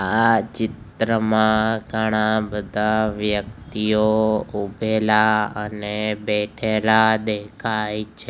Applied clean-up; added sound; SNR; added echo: none; none; none; none.